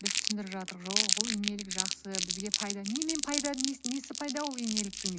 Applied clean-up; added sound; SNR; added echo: none; Crumpling, crinkling; -2 dB; none.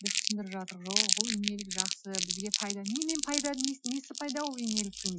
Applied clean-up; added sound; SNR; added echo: classical method Wiener filter.